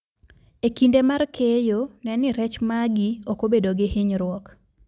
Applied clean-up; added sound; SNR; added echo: none; none; none; none.